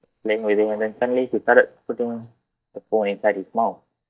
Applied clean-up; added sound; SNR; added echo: neural mask model DeepFilterNet 3.